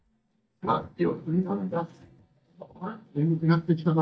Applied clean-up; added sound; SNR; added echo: neural mask model DeepFilterNet 3.